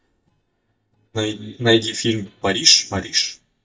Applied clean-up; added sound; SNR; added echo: neural mask model DeepFilterNet 3.